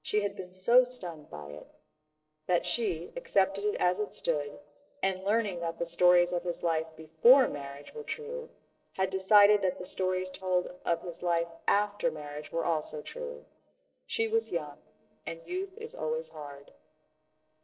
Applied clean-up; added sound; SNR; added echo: neural separator model SepFormer DNS4.